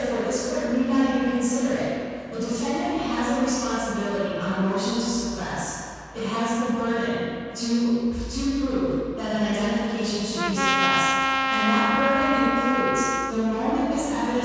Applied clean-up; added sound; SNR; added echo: none; Trumpet; -1 dB; reverberation time 2.1 s.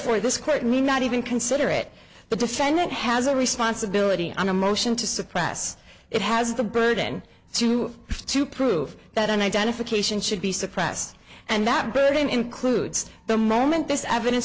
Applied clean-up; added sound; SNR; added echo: none; none; none; none.